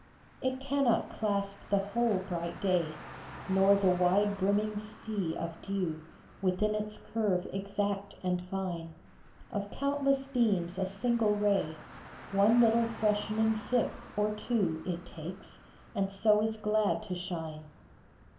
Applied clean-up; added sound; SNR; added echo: none; Car; 19 dB; reverberation time 0.8 s.